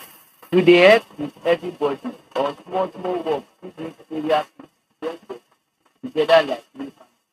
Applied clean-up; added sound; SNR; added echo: neural mask model RNNoise.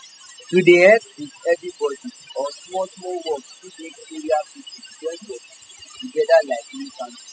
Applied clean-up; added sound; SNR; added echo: classical method spectral subtraction.